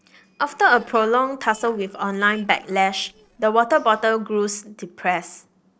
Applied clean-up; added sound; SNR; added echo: neural separator model SepFormer DNS4.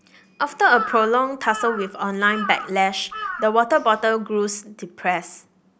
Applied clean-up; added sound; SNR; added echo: none; Bird vocalization, bird call, bird song / Crow; 11 dB; none.